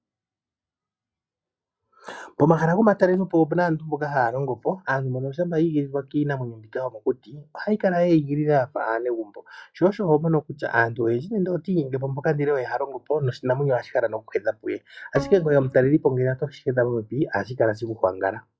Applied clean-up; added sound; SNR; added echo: classical method log-MMSE.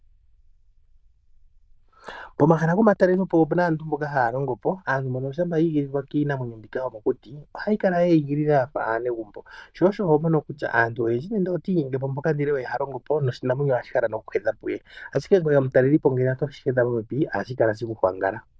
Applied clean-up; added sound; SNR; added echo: neural diffusion model UNIVERSE++.